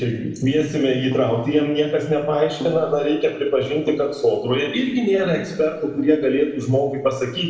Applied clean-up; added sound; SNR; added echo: neural separator model SepFormer DNS4.